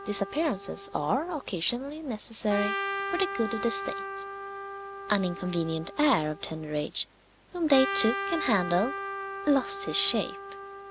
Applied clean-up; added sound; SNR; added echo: none; Trumpet; 10 dB; none.